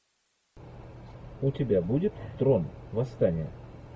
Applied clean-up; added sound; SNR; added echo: none; none; none; none.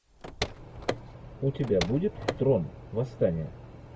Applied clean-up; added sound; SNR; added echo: none; Car; 6 dB; none.